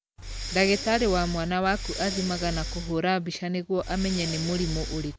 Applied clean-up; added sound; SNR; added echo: none; Breathing; 6 dB; none.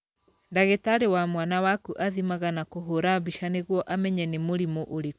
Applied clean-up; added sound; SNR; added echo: none; none; none; none.